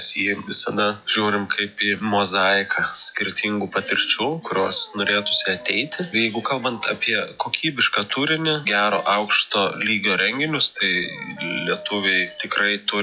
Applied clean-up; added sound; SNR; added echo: classical method log-MMSE.